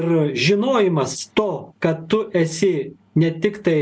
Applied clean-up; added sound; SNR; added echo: none; none; none; none.